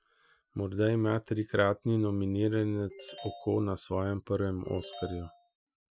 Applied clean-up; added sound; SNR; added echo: classical method Wiener filter.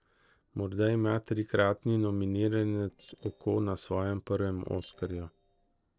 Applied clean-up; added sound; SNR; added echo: neural separator model SepFormer DNS4.